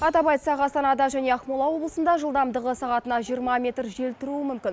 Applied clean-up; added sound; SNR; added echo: none; none; none; none.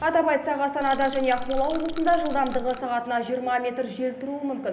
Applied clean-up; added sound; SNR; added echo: none; Rattle / Rattle (instrument); 5 dB; reverberation time 0.8 s.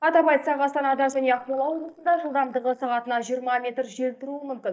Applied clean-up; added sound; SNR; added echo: neural mask model DeepFilterNet 3.